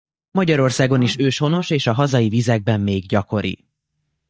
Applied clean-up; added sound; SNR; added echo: neural mask model DeepFilterNet 3.